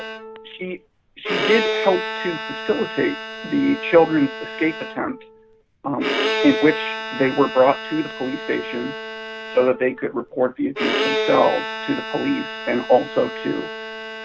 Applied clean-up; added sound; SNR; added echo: none; Bowed string instrument; 6 dB; none.